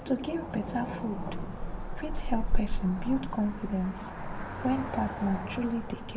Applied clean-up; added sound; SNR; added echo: none; Cricket / Motor vehicle (road); -1 dB; reverberation time 1.3 s.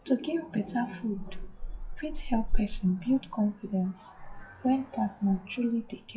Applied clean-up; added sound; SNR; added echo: classical method WPE with log-MMSE.